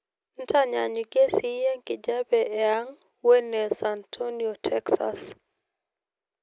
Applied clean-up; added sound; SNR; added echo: none; none; none; none.